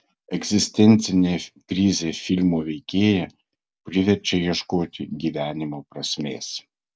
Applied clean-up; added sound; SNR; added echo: none; none; none; none.